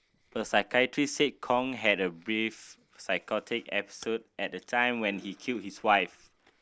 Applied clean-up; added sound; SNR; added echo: neural separator model SepFormer DNS4.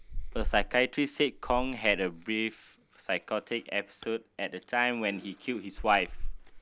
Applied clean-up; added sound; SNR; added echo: none; Chewing, mastication; 7 dB; none.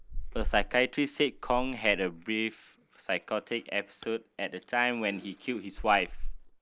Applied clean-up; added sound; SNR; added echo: neural mask model Resemble Enhance denoiser.